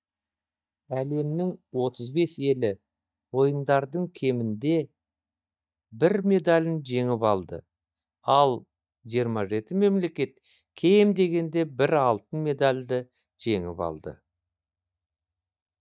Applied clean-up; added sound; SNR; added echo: neural mask model DeepFilterNet 3.